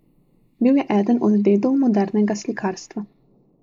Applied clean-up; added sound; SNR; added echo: neural mask model Resemble Enhance denoiser.